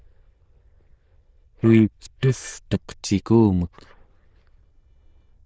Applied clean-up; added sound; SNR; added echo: neural diffusion model UNIVERSE++.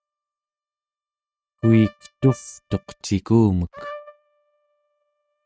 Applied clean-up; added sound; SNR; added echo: neural mask model RNNoise.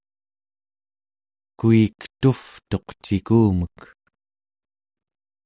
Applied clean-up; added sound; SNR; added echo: none; none; none; none.